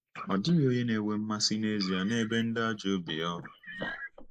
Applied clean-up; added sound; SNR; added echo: neural mask model Resemble Enhance denoiser.